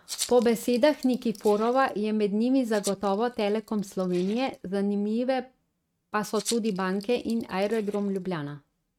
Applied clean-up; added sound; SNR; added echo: neural mask model RNNoise.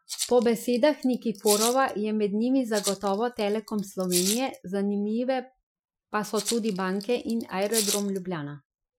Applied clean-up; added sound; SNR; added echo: classical method Wiener filter.